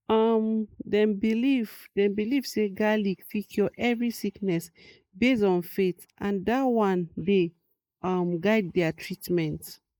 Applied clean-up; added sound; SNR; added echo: neural mask model Resemble Enhance denoiser.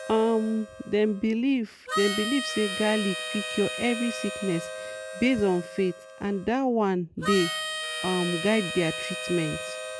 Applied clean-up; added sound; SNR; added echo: none; Harmonica; 7 dB; none.